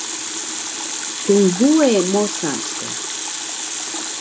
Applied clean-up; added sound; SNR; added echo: none; Water tap, faucet; 5 dB; none.